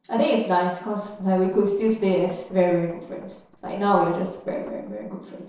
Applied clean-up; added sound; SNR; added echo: neural separator model SepFormer DNS4.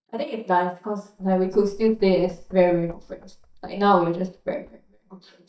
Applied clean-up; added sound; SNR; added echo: neural mask model DeepFilterNet 3.